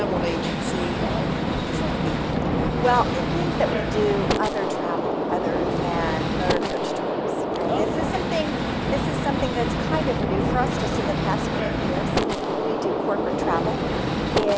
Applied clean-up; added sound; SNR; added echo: none; Gunshot, gunfire; -5 dB; none.